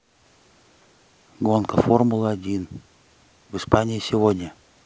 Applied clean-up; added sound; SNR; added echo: none; none; none; none.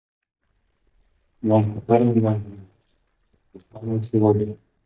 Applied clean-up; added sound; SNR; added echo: neural mask model DeepFilterNet 3.